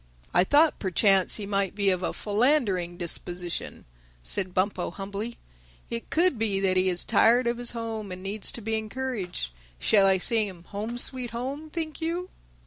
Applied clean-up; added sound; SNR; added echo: none; Shatter; 17 dB; none.